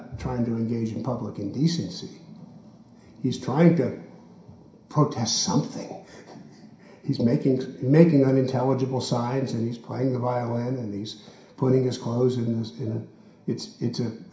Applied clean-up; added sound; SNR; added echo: none; none; none; reverberation time 0.5 s.